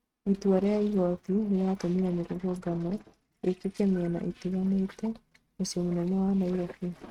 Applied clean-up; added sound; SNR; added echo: neural mask model RNNoise.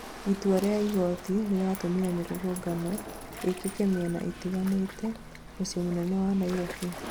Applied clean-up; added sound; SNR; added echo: none; Stream + Rattle / Chatter / Hiss / Engine / Mechanisms; 12 dB; none.